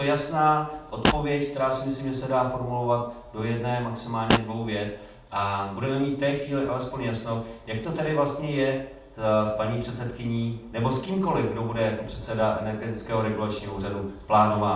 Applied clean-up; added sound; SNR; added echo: none; Fart; 3 dB; reverberation time 0.5 s.